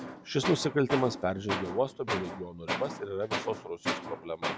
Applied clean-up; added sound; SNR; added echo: none; Tools; 5 dB; none.